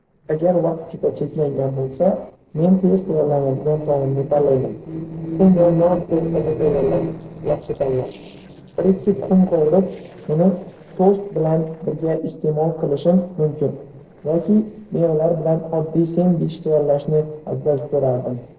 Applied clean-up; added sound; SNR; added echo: neural separator model SepFormer DNS4.